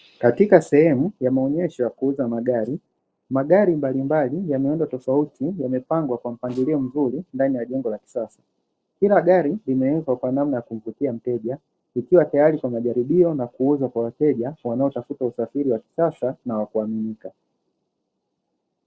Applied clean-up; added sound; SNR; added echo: neural separator model SepFormer DNS4.